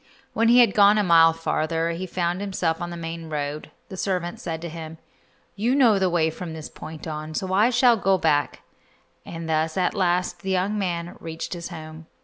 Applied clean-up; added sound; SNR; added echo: none; none; none; none.